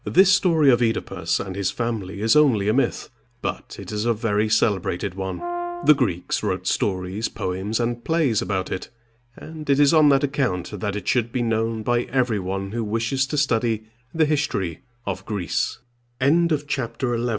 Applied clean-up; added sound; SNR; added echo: none; Brass instrument; 8 dB; none.